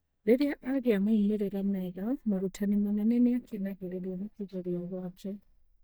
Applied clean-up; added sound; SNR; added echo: neural mask model DeepFilterNet 3.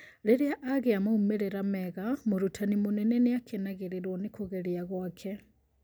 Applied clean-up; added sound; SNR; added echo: none; none; none; none.